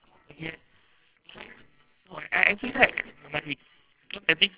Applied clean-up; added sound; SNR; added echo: neural separator model SepFormer WHAMR!.